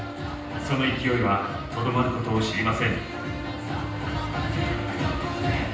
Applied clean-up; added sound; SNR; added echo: none; Wind instrument, woodwind instrument; 13 dB; reverberation time 0.9 s.